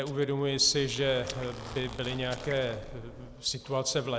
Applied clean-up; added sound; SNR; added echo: none; Zipper (clothing) + Raindrop; 13 dB; none.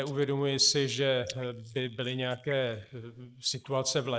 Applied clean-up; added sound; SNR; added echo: neural mask model Resemble Enhance denoiser.